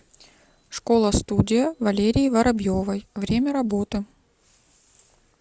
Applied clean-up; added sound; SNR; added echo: none; none; none; none.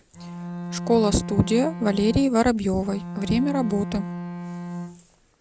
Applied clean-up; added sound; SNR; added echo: none; Bowed string instrument; 9 dB; none.